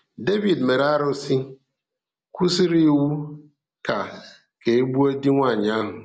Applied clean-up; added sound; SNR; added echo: none; none; none; none.